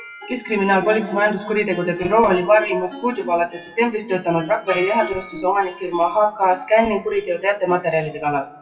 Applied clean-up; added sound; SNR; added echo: classical method WPE with log-MMSE.